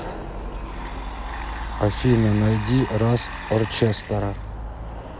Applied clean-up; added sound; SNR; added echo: none; Domestic sounds, home sounds; 13 dB; none.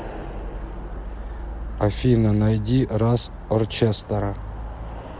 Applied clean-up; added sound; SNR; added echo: none; none; none; none.